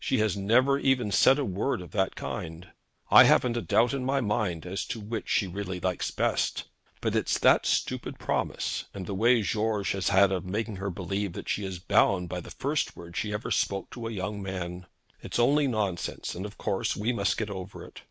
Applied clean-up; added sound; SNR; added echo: none; none; none; none.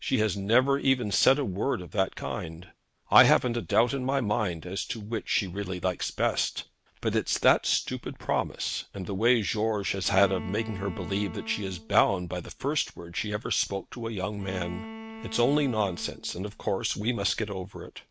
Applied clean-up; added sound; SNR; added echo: none; Bowed string instrument; 14 dB; none.